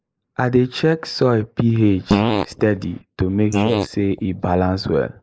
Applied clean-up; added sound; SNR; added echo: neural mask model Resemble Enhance denoiser.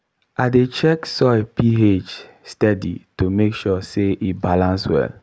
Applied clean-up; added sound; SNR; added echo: none; none; none; none.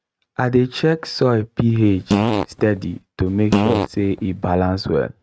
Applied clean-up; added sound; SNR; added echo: neural mask model RNNoise.